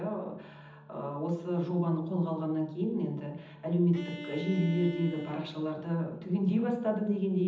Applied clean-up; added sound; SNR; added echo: none; Bowed string instrument; 13 dB; reverberation time 0.8 s.